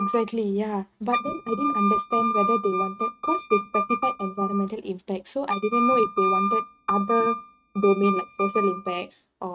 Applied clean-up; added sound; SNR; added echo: neural mask model RNNoise.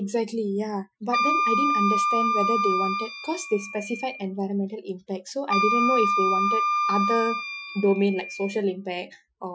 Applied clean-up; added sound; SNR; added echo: classical method Wiener filter.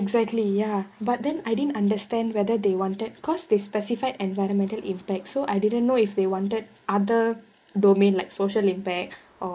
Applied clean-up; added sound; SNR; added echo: neural mask model Resemble Enhance denoiser.